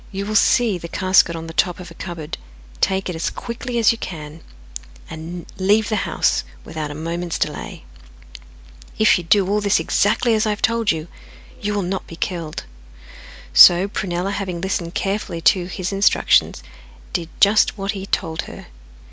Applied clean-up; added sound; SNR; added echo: none; none; none; none.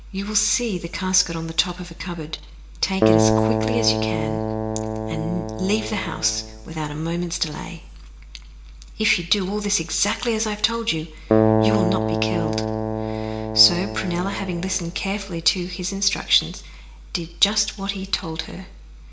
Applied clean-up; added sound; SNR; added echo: none; Keyboard (musical); -3 dB; reverberation time 0.9 s.